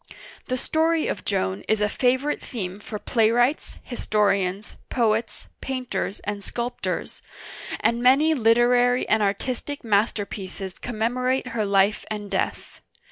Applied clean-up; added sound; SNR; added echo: none; none; none; none.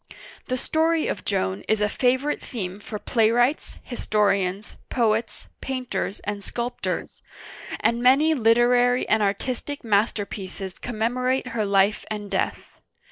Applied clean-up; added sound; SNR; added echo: neural mask model Resemble Enhance denoiser.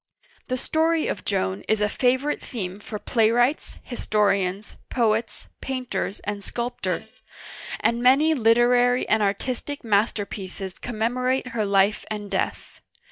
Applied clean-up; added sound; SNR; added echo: neural mask model DeepFilterNet 3.